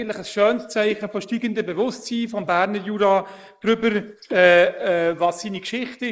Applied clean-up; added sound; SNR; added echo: neural mask model Resemble Enhance denoiser.